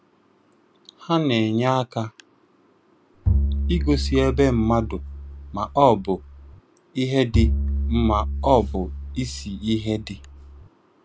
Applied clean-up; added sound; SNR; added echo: none; Bowed string instrument; 2 dB; none.